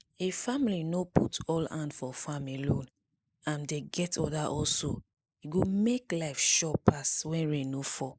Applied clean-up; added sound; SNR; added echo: neural mask model Resemble Enhance denoiser.